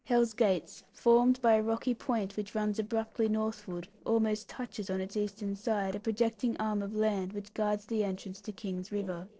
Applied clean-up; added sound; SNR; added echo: neural separator model SepFormer DNS4.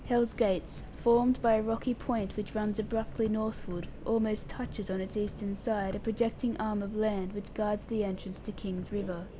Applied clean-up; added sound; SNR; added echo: none; Subway, metro, underground; 13 dB; none.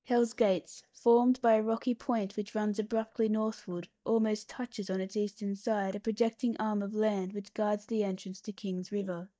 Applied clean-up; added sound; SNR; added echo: neural mask model DeepFilterNet 3.